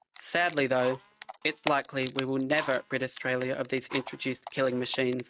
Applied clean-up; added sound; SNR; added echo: neural mask model RNNoise.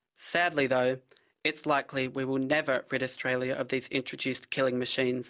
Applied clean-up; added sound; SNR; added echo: none; none; none; none.